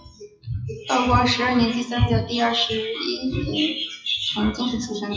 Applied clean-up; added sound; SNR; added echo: classical method WPE with log-MMSE.